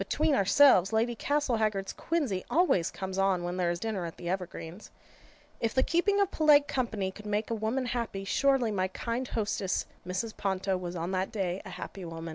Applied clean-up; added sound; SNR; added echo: none; none; none; none.